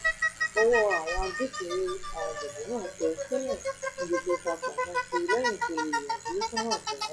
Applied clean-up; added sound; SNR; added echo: classical method log-MMSE.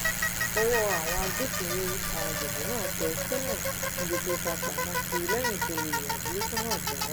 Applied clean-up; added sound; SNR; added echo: none; Bicycle; -4 dB; none.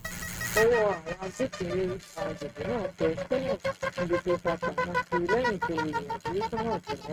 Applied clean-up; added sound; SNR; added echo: neural mask model RNNoise.